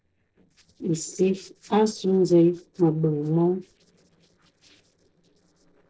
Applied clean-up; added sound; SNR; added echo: neural separator model SepFormer DNS4.